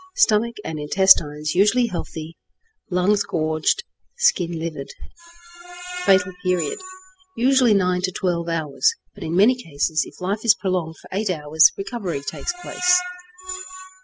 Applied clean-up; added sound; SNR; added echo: classical method spectral subtraction.